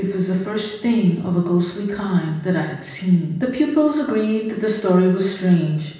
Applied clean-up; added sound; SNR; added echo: none; none; none; reverberation time 0.9 s.